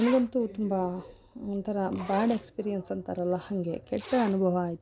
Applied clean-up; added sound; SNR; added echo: none; Zipper (clothing); 17 dB; none.